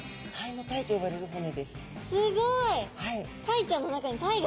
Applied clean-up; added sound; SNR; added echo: none; none; none; none.